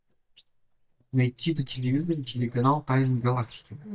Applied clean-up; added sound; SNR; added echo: neural mask model DeepFilterNet 3.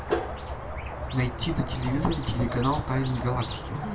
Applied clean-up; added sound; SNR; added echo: none; Squeak; 4 dB; reverberation time 0.2 s.